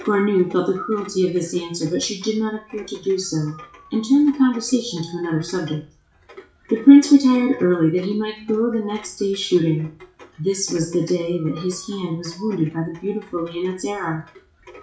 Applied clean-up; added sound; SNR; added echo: classical method WPE with log-MMSE.